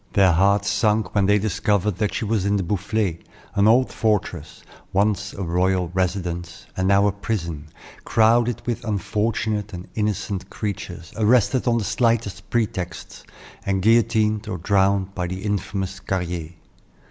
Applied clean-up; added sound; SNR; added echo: none; none; none; none.